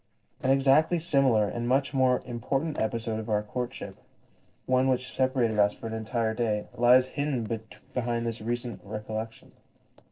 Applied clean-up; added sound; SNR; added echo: neural separator model SepFormer DNS4.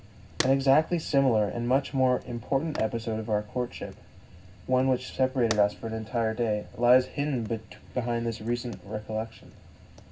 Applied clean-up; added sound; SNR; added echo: none; Fire; 17 dB; reverberation time 0.4 s.